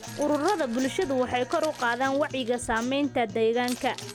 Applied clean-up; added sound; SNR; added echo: none; Keys jangling + Guitar; 15 dB; none.